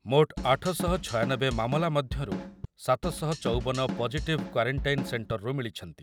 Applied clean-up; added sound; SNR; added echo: none; Drum kit; 7 dB; none.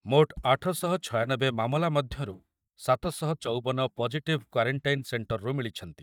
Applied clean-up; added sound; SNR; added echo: neural mask model DeepFilterNet 3.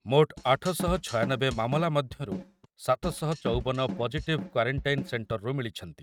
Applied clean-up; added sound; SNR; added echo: neural mask model RNNoise.